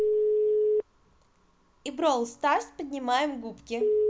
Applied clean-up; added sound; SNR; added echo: none; Telephone; -2 dB; none.